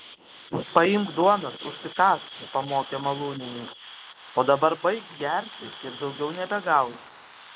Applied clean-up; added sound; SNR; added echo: neural mask model Resemble Enhance denoiser.